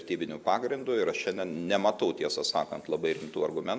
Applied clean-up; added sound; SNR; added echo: none; none; none; none.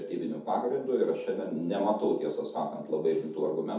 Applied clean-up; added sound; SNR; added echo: none; none; none; reverberation time 0.5 s.